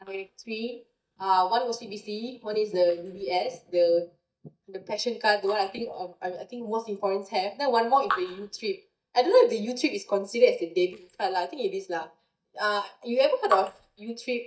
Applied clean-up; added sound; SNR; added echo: neural mask model DeepFilterNet 3.